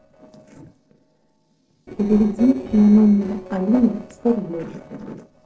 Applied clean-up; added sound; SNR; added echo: neural separator model SepFormer DNS4.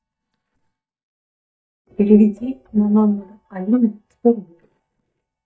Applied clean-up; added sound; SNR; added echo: neural mask model DeepFilterNet 3.